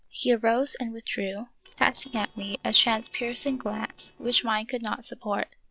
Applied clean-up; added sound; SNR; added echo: neural separator model SepFormer DNS4.